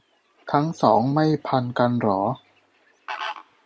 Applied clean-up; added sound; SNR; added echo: none; Fowl; 17 dB; none.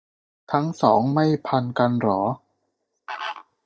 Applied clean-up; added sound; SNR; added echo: neural mask model DeepFilterNet 3.